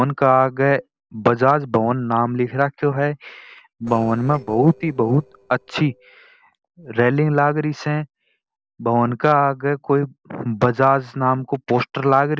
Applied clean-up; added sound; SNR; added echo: neural separator model SepFormer DNS4.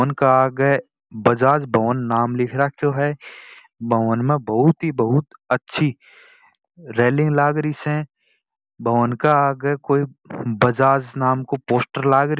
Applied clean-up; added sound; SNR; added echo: none; none; none; none.